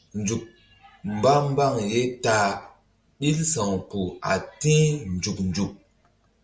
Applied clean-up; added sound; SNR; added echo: none; none; none; none.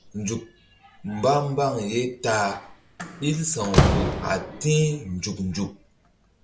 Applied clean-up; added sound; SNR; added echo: none; Slam; 3 dB; none.